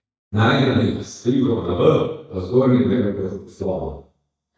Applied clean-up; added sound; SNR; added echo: neural mask model DeepFilterNet 3.